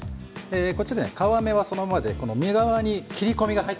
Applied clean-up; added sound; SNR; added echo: none; none; none; none.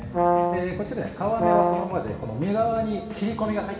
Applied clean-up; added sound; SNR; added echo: none; Brass instrument; -2 dB; reverberation time 2.1 s.